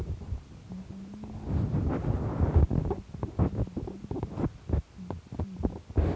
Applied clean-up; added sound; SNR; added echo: none; none; none; none.